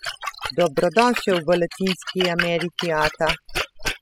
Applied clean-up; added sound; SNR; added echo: classical method spectral subtraction.